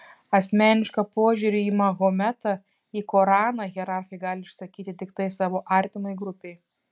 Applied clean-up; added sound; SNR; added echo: none; none; none; none.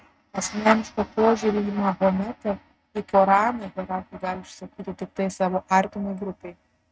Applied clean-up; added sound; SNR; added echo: neural mask model RNNoise.